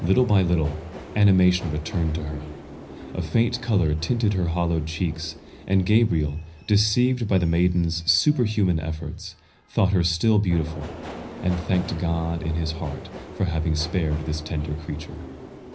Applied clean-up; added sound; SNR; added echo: none; Subway, metro, underground; 16 dB; reverberation time 0.5 s.